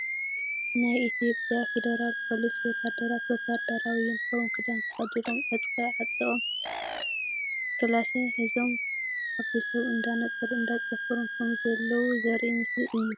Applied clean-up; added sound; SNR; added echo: none; Animal; 2 dB; none.